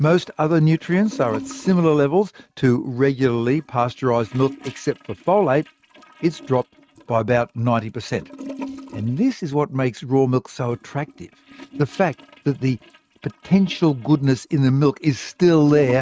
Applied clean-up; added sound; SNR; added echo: neural mask model RNNoise.